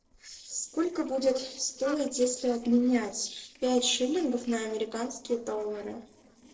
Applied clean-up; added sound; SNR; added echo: neural separator model SepFormer DNS4.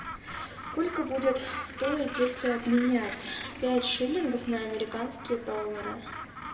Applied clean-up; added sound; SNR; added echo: none; Gull, seagull; 10 dB; reverberation time 1.3 s.